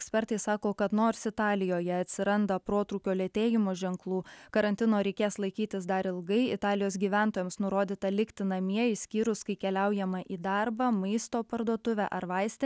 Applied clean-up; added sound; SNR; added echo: none; none; none; none.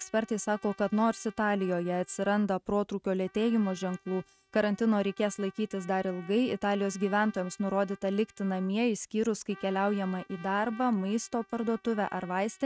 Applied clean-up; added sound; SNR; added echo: neural mask model RNNoise.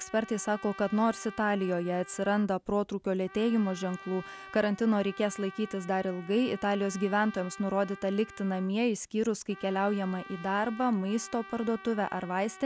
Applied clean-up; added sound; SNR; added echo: none; Trumpet; 18 dB; none.